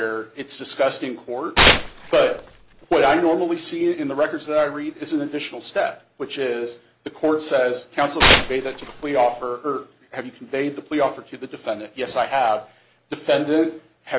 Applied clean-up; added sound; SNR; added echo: none; Tearing; -3 dB; none.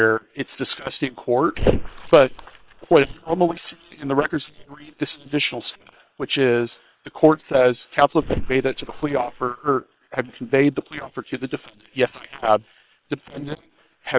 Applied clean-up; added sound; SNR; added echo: neural separator model SepFormer WHAM!.